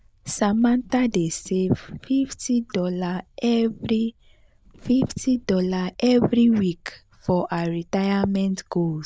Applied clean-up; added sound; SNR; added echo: neural diffusion model UNIVERSE++.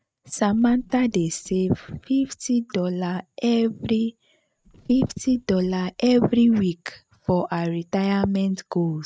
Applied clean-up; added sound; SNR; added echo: neural mask model RNNoise.